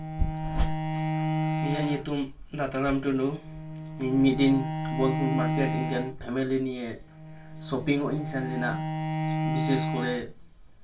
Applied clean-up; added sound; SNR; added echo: none; Bowed string instrument; 3 dB; reverberation time 0.3 s.